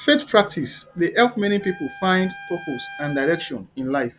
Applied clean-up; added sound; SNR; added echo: none; Trumpet; 18 dB; none.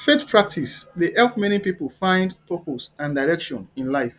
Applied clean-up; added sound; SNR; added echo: none; none; none; none.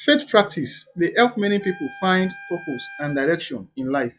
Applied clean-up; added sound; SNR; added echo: classical method log-MMSE.